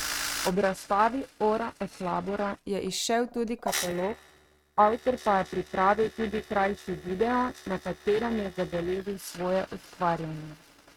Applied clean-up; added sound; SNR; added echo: neural mask model RNNoise.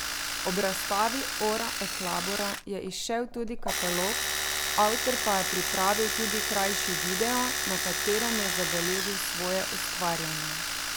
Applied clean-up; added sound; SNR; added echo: none; Domestic sounds, home sounds; -1 dB; none.